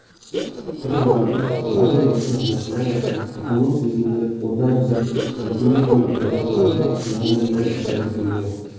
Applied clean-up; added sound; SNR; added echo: neural separator model SepFormer DNS4.